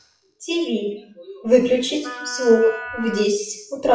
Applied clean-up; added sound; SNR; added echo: classical method WPE with log-MMSE.